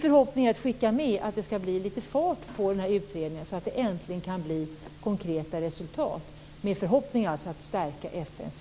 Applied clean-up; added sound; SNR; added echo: none; none; none; none.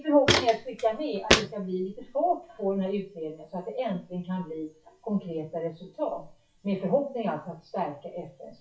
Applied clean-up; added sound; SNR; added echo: classical method WPE with log-MMSE.